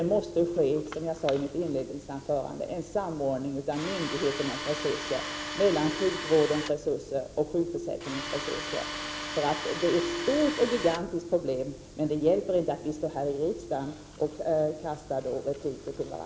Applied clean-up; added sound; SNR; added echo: none; Tools; 7 dB; none.